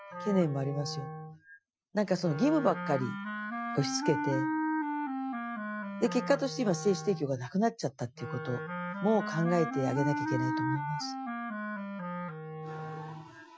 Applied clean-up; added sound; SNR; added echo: classical method Wiener filter.